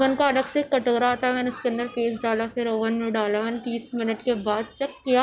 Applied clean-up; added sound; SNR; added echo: none; none; none; none.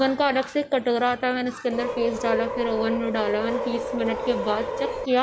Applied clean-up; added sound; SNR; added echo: none; Subway, metro, underground; 4 dB; none.